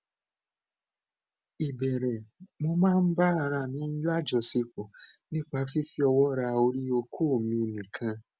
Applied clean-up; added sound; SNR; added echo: none; none; none; none.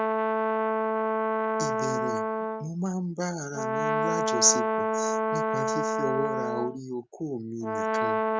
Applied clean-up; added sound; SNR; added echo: none; Brass instrument; -5 dB; none.